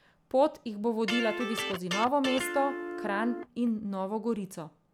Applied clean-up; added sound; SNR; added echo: none; Electric guitar; 5 dB; none.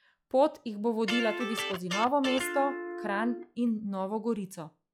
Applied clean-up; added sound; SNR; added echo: classical method log-MMSE.